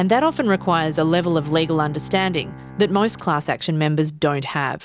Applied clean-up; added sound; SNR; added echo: none; Bowed string instrument; 17 dB; none.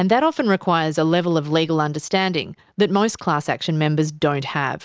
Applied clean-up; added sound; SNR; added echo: none; none; none; none.